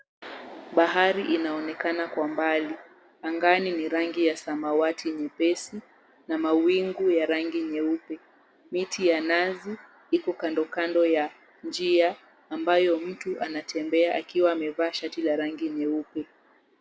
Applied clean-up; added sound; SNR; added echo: none; none; none; none.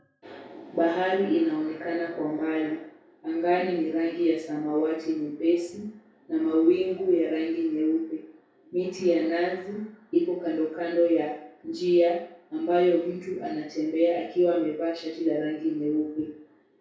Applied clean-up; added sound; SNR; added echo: none; none; none; reverberation time 0.6 s.